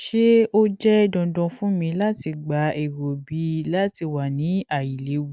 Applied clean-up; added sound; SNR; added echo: none; none; none; none.